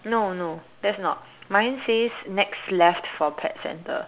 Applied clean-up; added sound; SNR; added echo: none; none; none; none.